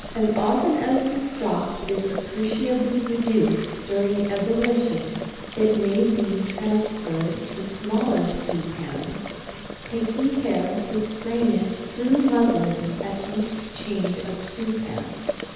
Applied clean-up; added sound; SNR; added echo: none; Boiling; 10 dB; reverberation time 1.1 s.